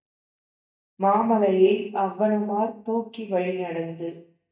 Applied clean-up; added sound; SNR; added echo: neural mask model DeepFilterNet 3.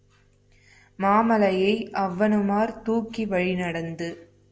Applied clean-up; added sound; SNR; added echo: none; none; none; none.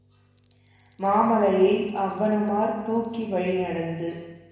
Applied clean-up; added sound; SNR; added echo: none; Bell; 16 dB; reverberation time 1.0 s.